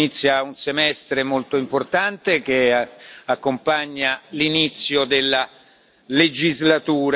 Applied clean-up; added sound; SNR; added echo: none; none; none; none.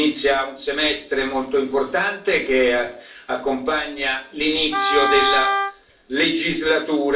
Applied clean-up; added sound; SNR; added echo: none; Wind instrument, woodwind instrument; 1 dB; reverberation time 0.4 s.